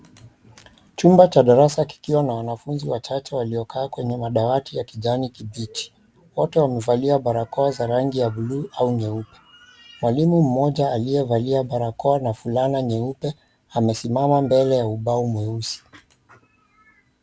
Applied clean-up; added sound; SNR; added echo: none; none; none; none.